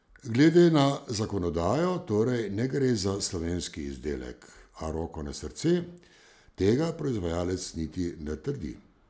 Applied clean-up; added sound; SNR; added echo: none; none; none; none.